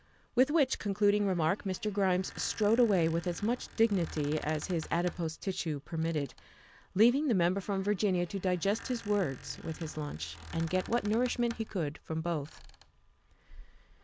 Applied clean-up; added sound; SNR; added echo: none; Squeak; 20 dB; none.